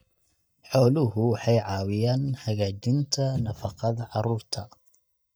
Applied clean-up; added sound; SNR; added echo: neural mask model DeepFilterNet 3.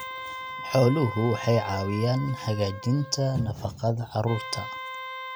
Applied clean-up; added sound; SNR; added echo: none; Wind instrument, woodwind instrument; 11 dB; none.